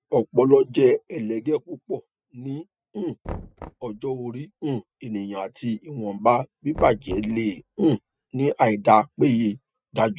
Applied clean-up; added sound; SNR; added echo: neural mask model RNNoise.